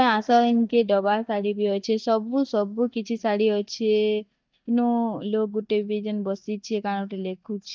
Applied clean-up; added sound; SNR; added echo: neural mask model DeepFilterNet 3.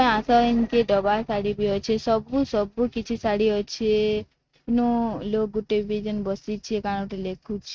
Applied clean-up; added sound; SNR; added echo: neural mask model RNNoise.